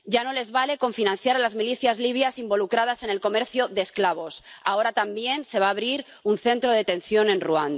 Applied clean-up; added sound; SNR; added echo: none; Chirp, tweet; -4 dB; none.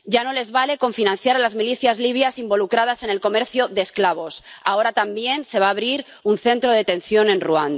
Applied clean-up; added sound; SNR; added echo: none; none; none; none.